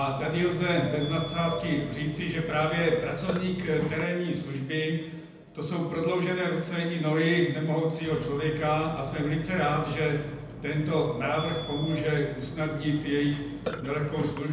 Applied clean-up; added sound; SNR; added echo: none; Burping, eructation; 12 dB; reverberation time 0.8 s.